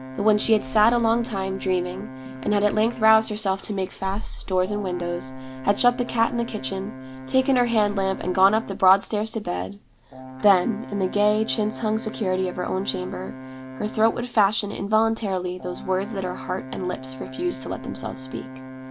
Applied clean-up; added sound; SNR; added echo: none; Brass instrument; 13 dB; none.